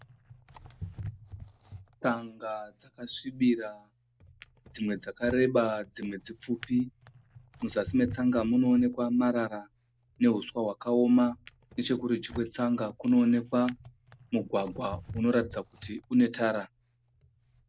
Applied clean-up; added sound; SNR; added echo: none; Drawer open or close; 18 dB; none.